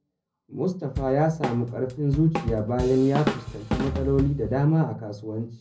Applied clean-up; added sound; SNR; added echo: none; Drum / Drum kit; 6 dB; reverberation time 0.4 s.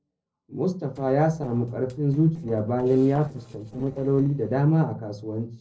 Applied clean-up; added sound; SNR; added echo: neural separator model SepFormer DNS4.